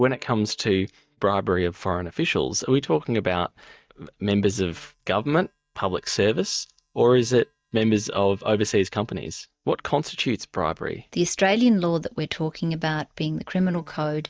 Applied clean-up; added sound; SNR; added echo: neural mask model DeepFilterNet 3.